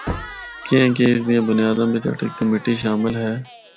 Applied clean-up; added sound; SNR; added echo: none; Crowd / Cheering + Knock; 15 dB; none.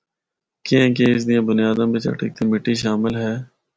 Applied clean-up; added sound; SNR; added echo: none; none; none; none.